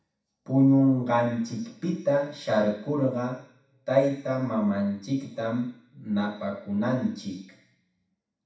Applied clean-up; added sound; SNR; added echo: none; none; none; reverberation time 0.7 s.